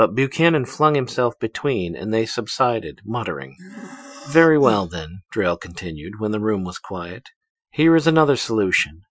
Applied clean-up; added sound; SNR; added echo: classical method Wiener filter.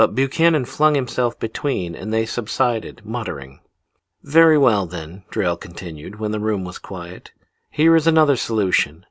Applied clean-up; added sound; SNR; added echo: none; none; none; none.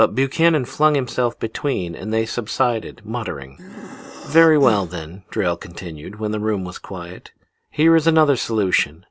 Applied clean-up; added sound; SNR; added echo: none; Breathing; 13 dB; none.